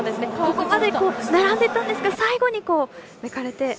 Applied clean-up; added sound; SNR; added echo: none; none; none; none.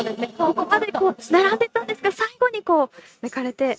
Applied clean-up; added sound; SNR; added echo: neural mask model RNNoise.